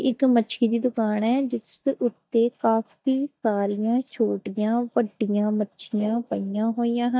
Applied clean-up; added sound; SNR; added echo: neural mask model DeepFilterNet 3.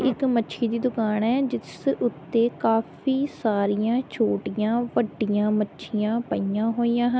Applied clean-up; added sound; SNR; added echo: none; none; none; none.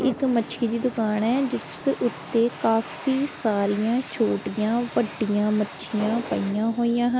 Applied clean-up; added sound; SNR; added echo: none; Drum + Domestic sounds, home sounds; 15 dB; none.